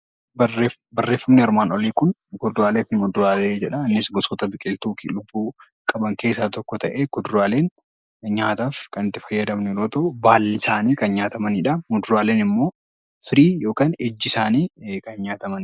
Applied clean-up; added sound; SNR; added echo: neural mask model Resemble Enhance denoiser.